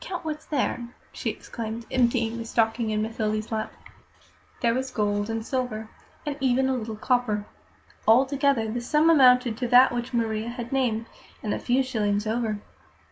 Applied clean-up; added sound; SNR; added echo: none; none; none; none.